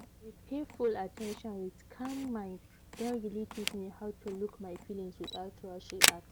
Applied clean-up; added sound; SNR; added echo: none; Camera; -1 dB; none.